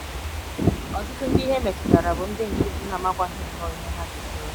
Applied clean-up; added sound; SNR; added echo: none; Fireworks / Ocean; -3 dB; none.